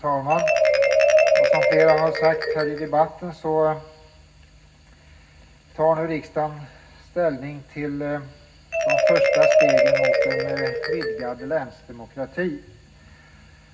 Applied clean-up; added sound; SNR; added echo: none; Marimba, xylophone; -3 dB; reverberation time 0.4 s.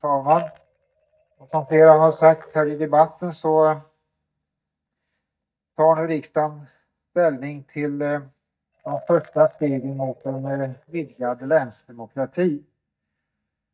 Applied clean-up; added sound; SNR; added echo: neural mask model DeepFilterNet 3.